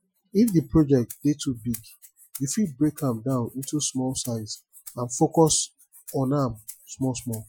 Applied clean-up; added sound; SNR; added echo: classical method Wiener filter.